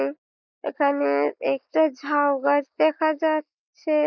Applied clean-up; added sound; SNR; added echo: neural mask model Resemble Enhance denoiser.